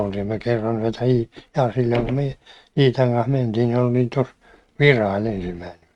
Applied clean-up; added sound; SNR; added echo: neural mask model RNNoise.